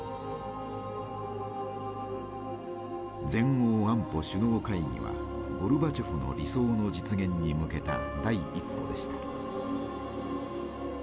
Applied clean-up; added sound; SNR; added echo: none; Piano; 11 dB; none.